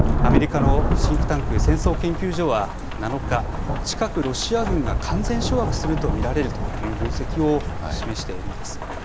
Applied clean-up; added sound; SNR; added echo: none; Rain / Thunderstorm; -3 dB; none.